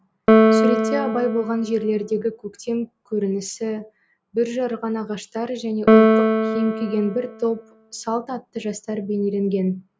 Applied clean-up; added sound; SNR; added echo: none; Piano; -3 dB; none.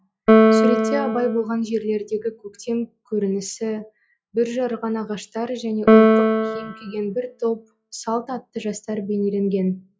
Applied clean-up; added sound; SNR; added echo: classical method log-MMSE.